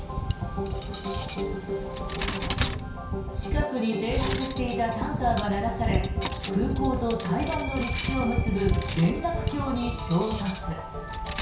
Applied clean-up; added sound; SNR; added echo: none; Cutlery, silverware; 1 dB; reverberation time 0.6 s.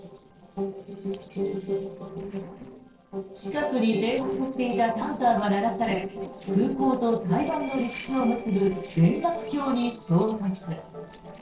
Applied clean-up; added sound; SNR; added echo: neural separator model SepFormer DNS4.